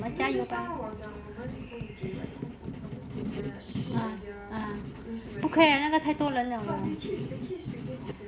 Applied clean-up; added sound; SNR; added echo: none; Writing; 8 dB; reverberation time 0.3 s.